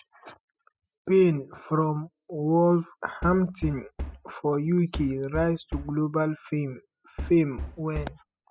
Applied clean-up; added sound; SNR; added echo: classical method spectral subtraction.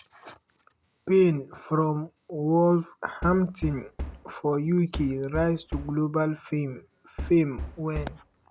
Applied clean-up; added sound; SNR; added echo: none; Knock; 10 dB; none.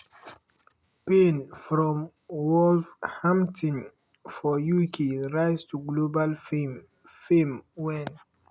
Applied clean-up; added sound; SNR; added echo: none; none; none; none.